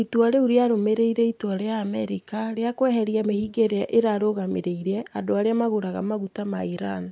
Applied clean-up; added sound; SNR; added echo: none; none; none; none.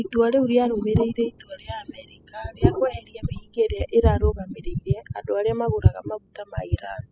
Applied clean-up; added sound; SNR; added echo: classical method spectral subtraction.